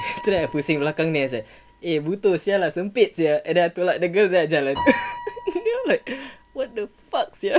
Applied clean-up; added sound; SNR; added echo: none; Piano; 16 dB; none.